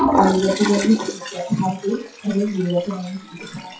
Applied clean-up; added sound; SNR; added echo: classical method WPE with log-MMSE.